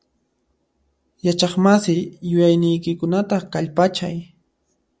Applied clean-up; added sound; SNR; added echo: none; none; none; none.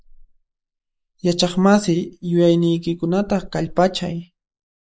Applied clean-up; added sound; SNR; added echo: neural mask model Resemble Enhance denoiser.